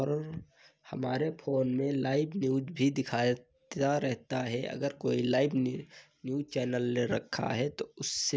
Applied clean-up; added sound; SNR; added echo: none; none; none; none.